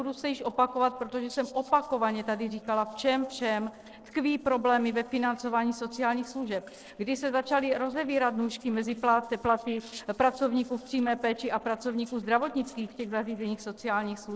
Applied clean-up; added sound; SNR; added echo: neural separator model SepFormer DNS4.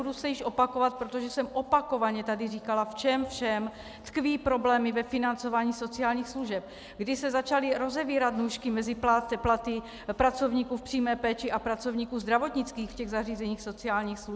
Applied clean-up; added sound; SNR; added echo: none; none; none; none.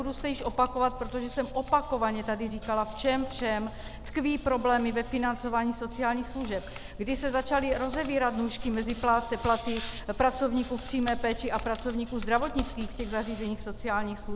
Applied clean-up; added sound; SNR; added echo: none; Hands; 9 dB; none.